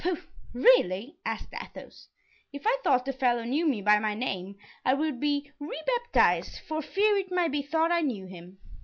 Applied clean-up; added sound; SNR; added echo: none; none; none; none.